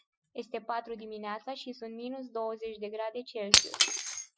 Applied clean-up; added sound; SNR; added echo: classical method Wiener filter.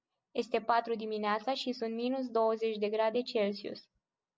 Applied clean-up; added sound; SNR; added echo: none; none; none; none.